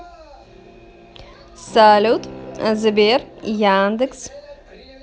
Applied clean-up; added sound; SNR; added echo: none; Bowed string instrument; 19 dB; none.